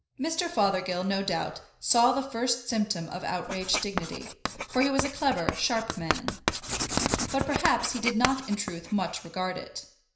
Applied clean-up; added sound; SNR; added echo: none; Writing; 5 dB; reverberation time 0.5 s.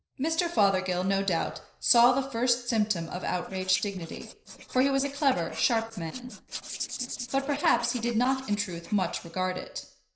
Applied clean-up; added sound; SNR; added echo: neural separator model SepFormer DNS4.